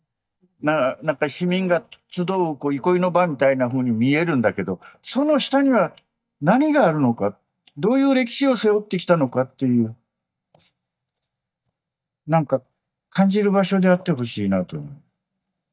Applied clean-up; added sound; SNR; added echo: neural mask model DeepFilterNet 3.